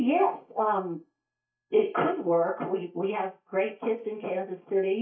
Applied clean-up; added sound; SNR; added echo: neural mask model DeepFilterNet 3.